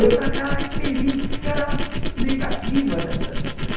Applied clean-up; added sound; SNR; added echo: none; Tools; -2 dB; reverberation time 0.9 s.